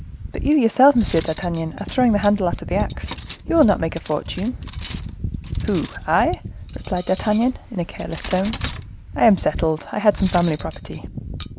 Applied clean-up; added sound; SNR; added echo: none; Cutlery, silverware; 9 dB; none.